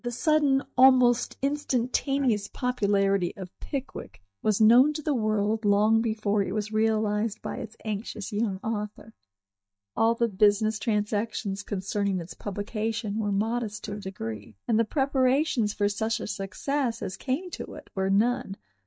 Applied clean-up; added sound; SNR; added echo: neural mask model DeepFilterNet 3.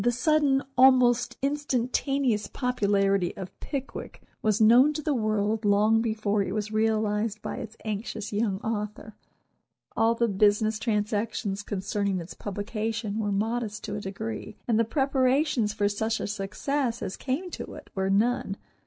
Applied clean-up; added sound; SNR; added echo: none; none; none; none.